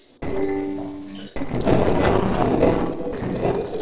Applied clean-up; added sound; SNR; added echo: neural separator model SepFormer DNS4.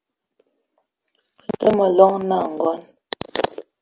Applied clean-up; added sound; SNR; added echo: none; none; none; none.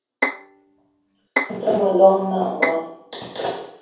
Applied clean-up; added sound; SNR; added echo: none; Bowed string instrument; 7 dB; reverberation time 0.7 s.